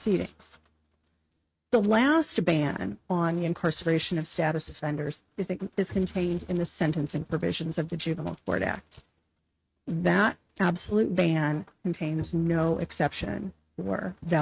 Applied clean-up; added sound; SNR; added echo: neural mask model RNNoise.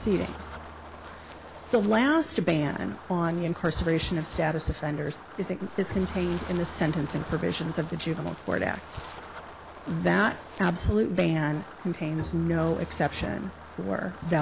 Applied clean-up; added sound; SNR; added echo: none; Wind + Bowed string instrument; 14 dB; none.